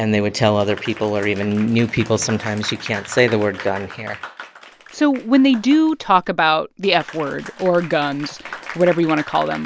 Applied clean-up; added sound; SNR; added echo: none; Applause; 17 dB; none.